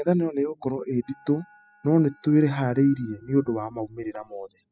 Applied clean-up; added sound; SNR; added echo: classical method spectral subtraction.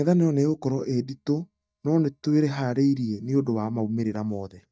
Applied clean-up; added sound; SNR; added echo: neural mask model DeepFilterNet 3.